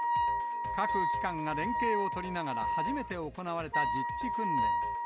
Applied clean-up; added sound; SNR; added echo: none; Wind instrument, woodwind instrument; -5 dB; none.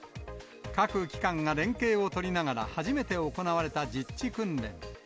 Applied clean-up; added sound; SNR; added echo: none; none; none; none.